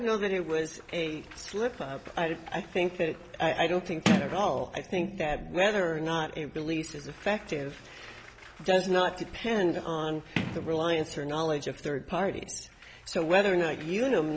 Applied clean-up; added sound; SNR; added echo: none; Sliding door; 10 dB; none.